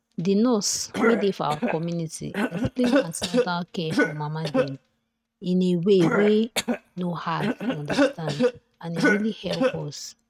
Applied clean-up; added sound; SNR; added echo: neural mask model RNNoise.